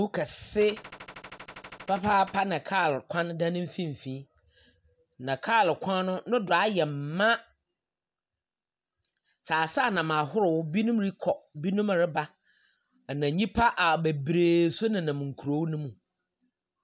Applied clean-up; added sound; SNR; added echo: none; Gunshot, gunfire; 16 dB; none.